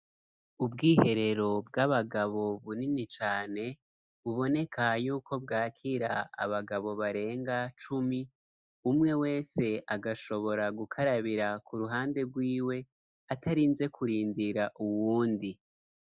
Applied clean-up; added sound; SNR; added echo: neural mask model Resemble Enhance denoiser.